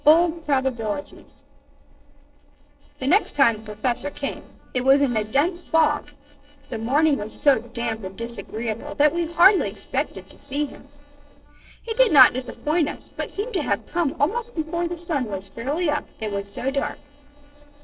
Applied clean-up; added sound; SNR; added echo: neural separator model SepFormer DNS4.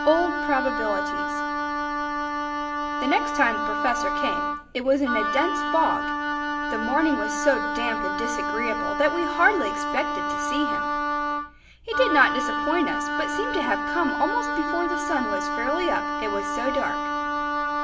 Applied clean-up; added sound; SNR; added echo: none; Wind instrument, woodwind instrument; 0 dB; reverberation time 1.4 s.